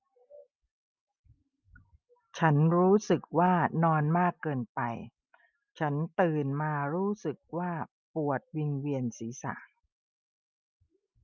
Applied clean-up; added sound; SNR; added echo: none; none; none; none.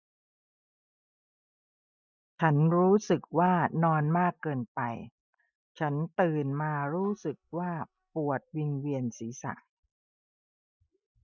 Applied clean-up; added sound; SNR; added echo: neural mask model DeepFilterNet 3.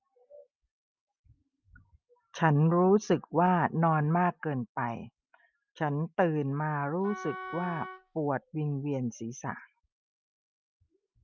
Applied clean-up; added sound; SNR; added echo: none; Wind instrument, woodwind instrument; 13 dB; none.